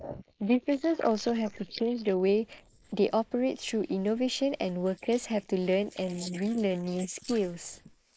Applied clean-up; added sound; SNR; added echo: neural mask model Resemble Enhance denoiser.